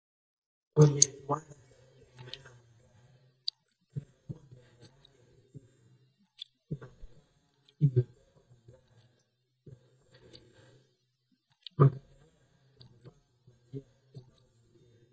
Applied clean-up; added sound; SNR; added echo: neural mask model DeepFilterNet 3.